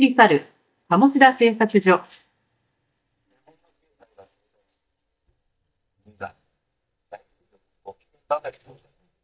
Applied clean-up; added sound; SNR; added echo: neural mask model DeepFilterNet 3.